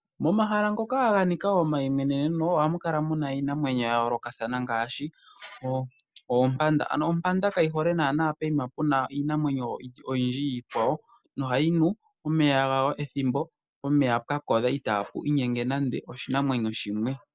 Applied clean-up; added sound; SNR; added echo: none; none; none; none.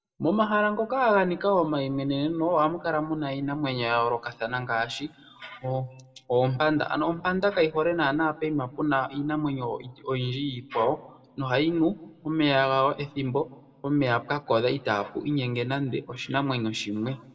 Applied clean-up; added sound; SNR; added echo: none; none; none; reverberation time 0.7 s.